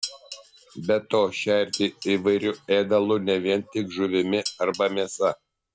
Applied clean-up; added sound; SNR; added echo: none; Dishes, pots, and pans; 16 dB; none.